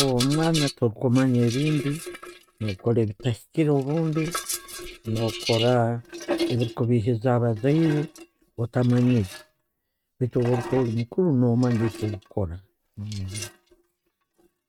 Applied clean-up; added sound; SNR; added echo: neural mask model RNNoise.